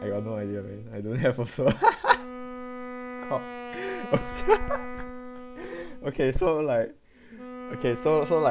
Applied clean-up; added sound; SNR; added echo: none; Wind instrument, woodwind instrument; 13 dB; none.